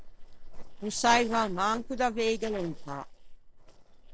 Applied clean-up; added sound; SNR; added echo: neural separator model SepFormer DNS4.